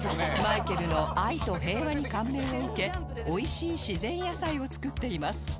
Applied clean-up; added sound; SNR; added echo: none; Bass guitar; 7 dB; none.